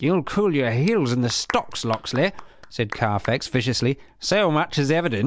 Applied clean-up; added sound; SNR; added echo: none; Clapping; 18 dB; none.